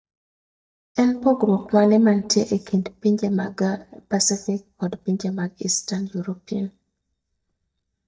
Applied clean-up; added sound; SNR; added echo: neural mask model DeepFilterNet 3.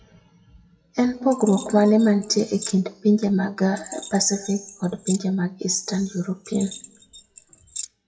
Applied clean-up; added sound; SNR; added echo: classical method WPE with log-MMSE.